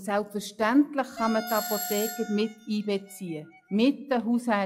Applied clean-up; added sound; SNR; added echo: classical method log-MMSE.